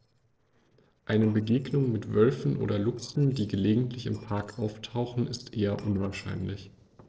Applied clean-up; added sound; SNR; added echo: neural separator model SepFormer DNS4.